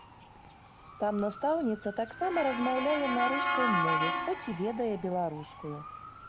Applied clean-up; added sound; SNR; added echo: none; Motor vehicle (road) / Siren; 3 dB; none.